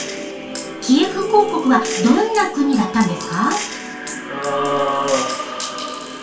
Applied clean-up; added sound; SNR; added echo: none; Gunshot, gunfire; 14 dB; reverberation time 0.3 s.